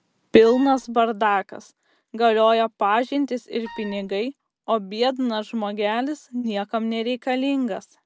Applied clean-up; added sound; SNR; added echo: none; Wind instrument, woodwind instrument; 20 dB; none.